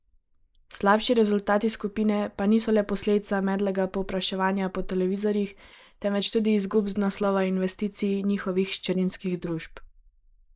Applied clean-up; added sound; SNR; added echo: neural mask model Resemble Enhance denoiser.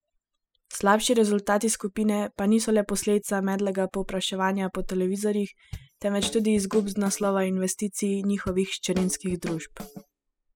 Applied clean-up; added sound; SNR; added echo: classical method spectral subtraction.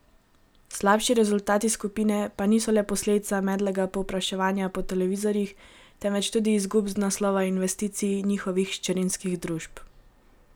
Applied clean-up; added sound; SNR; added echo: none; none; none; none.